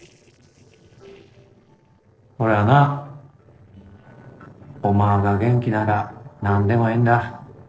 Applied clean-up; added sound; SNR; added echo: neural separator model SepFormer DNS4.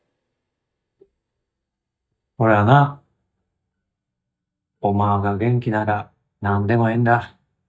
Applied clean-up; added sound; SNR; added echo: neural mask model DeepFilterNet 3.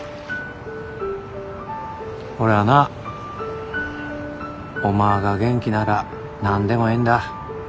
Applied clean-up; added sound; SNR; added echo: none; none; none; none.